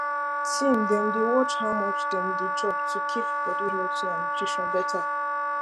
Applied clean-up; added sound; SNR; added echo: none; Wind instrument, woodwind instrument; -2 dB; none.